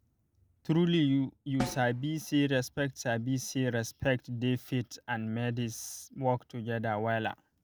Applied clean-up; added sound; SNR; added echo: none; Snare drum; 12 dB; none.